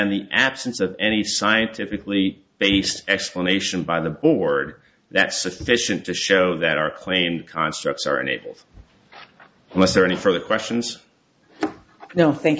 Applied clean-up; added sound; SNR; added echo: none; none; none; none.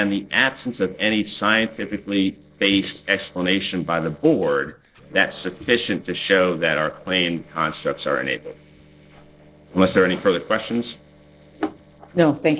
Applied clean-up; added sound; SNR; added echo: neural separator model SepFormer DNS4.